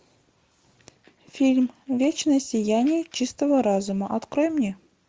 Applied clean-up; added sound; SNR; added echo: none; none; none; none.